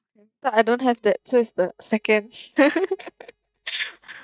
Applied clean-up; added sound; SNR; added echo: neural mask model DeepFilterNet 3.